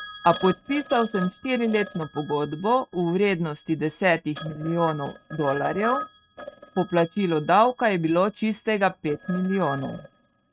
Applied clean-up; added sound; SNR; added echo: neural mask model RNNoise.